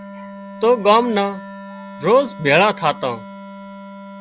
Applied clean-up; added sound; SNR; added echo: none; Wind instrument, woodwind instrument; 15 dB; none.